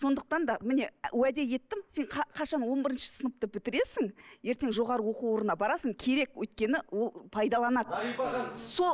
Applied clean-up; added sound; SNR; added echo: none; none; none; none.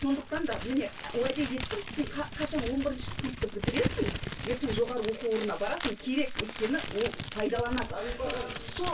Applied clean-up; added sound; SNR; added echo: none; Crumpling, crinkling; 5 dB; reverberation time 0.2 s.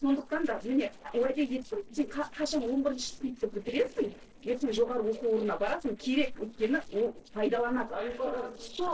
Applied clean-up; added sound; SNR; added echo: neural separator model SepFormer DNS4.